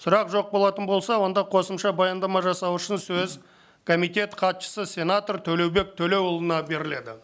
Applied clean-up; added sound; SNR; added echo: none; none; none; none.